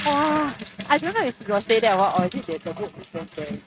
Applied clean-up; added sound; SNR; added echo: neural mask model RNNoise.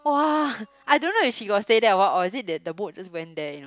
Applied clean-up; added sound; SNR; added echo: none; none; none; none.